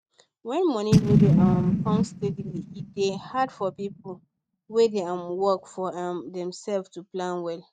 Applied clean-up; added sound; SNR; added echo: neural mask model RNNoise.